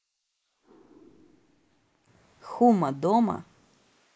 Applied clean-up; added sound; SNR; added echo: neural mask model Resemble Enhance denoiser.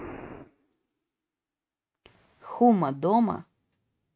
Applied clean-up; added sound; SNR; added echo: neural mask model RNNoise.